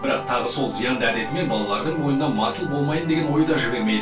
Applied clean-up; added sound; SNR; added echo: none; none; none; reverberation time 0.2 s.